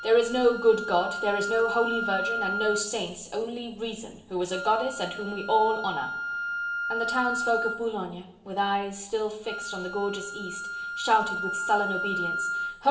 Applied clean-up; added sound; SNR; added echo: none; Wind instrument, woodwind instrument; 5 dB; reverberation time 0.8 s.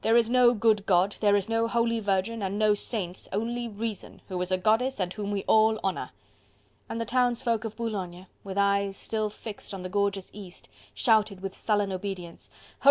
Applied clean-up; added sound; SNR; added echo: none; none; none; none.